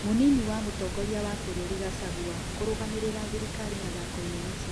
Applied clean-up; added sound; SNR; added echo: none; Water; 3 dB; none.